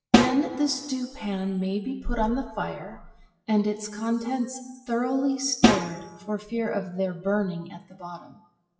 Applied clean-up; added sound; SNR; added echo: classical method WPE with log-MMSE.